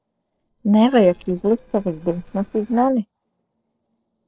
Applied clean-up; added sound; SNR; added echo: neural separator model SepFormer DNS4.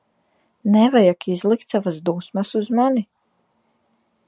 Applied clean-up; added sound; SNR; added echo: none; none; none; none.